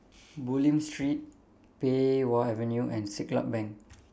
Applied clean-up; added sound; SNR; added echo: none; none; none; none.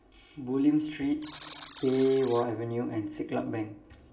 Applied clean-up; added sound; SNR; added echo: none; Alarm; 18 dB; reverberation time 2.4 s.